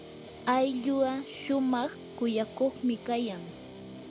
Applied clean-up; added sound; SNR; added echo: none; Guitar; 14 dB; none.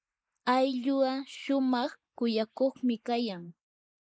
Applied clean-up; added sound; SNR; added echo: neural mask model Resemble Enhance denoiser.